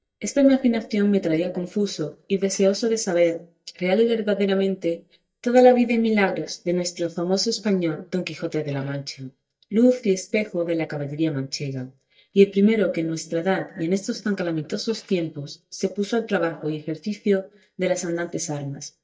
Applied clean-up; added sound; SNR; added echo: neural mask model DeepFilterNet 3.